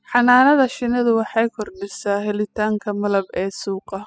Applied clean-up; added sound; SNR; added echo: classical method spectral subtraction.